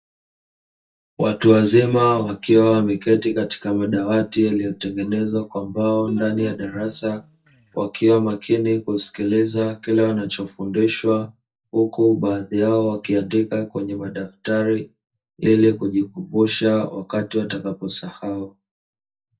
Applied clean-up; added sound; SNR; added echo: neural mask model DeepFilterNet 3.